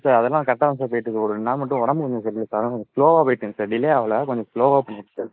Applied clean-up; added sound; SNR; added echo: neural mask model Resemble Enhance denoiser.